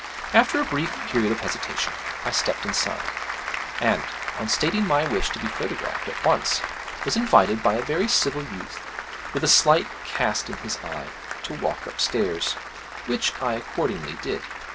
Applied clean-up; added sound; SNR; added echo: none; Applause; 7 dB; none.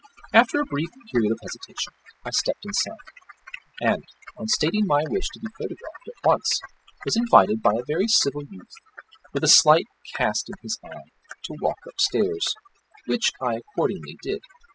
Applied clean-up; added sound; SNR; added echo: classical method spectral subtraction.